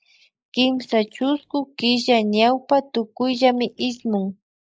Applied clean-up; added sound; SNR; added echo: neural mask model Resemble Enhance denoiser.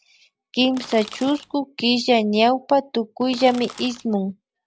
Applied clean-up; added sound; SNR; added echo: none; Crackle; 18 dB; none.